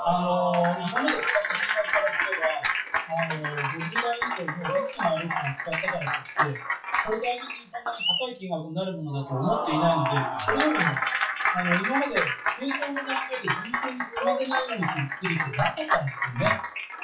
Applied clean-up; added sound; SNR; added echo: classical method WPE with log-MMSE.